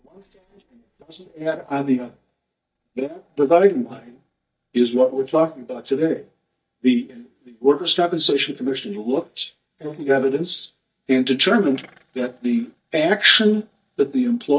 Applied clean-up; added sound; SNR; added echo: neural mask model DeepFilterNet 3.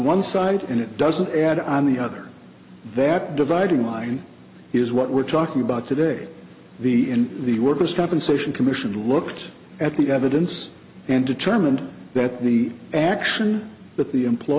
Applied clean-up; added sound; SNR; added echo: none; none; none; none.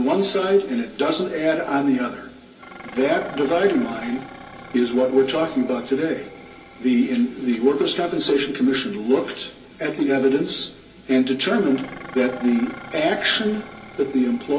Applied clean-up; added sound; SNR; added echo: none; Dishes, pots, and pans; 20 dB; reverberation time 0.3 s.